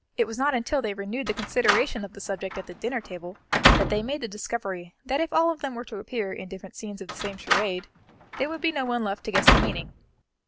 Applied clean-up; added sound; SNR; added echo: none; Slam; -2 dB; none.